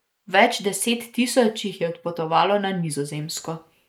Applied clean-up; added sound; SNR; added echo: neural mask model Resemble Enhance denoiser.